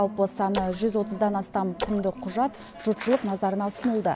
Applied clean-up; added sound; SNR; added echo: none; Splash, splatter; 13 dB; none.